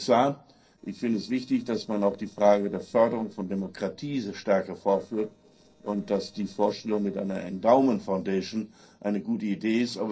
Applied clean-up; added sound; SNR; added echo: neural separator model SepFormer DNS4.